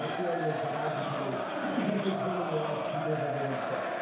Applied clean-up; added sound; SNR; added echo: none; Crowd; -1 dB; reverberation time 1.0 s.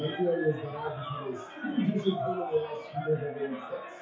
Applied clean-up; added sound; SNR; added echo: classical method WPE with log-MMSE.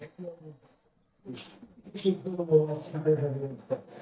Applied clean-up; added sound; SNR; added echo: neural mask model DeepFilterNet 3.